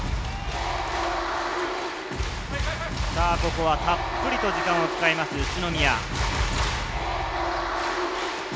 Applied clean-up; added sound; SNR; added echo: none; none; none; none.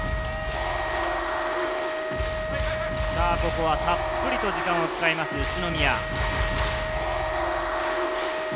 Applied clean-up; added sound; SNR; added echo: none; Wind instrument, woodwind instrument; 5 dB; none.